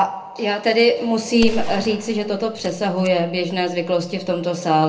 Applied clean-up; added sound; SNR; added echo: none; Gunshot, gunfire; 9 dB; reverberation time 0.3 s.